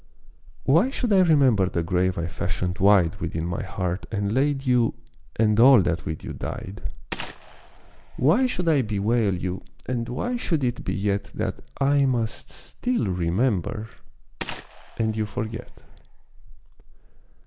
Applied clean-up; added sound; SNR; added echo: none; Gunshot, gunfire; 17 dB; none.